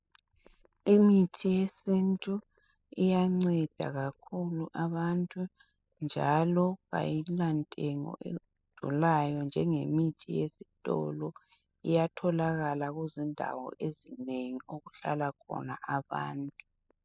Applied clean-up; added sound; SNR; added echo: classical method spectral subtraction.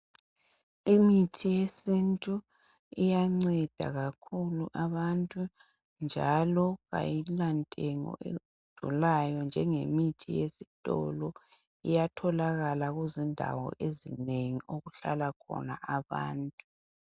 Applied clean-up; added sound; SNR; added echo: none; none; none; none.